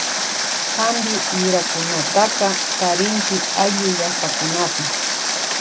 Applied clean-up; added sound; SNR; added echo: none; Water; -1 dB; none.